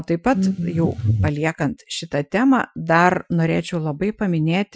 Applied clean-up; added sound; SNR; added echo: classical method Wiener filter.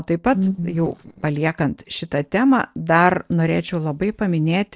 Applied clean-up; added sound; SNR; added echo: neural separator model SepFormer DNS4.